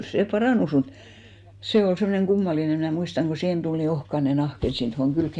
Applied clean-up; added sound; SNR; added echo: none; none; none; none.